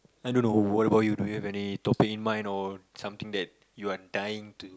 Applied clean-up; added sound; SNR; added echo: none; none; none; none.